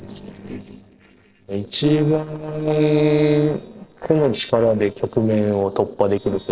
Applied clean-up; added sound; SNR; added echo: neural separator model SepFormer DNS4.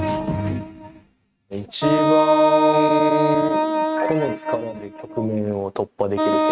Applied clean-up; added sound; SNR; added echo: neural mask model RNNoise.